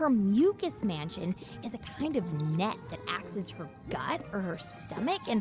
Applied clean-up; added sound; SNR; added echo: none; none; none; none.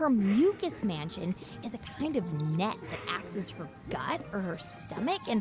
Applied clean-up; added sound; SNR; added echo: none; Cough; 19 dB; none.